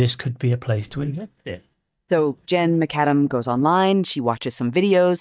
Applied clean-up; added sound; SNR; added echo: neural mask model DeepFilterNet 3.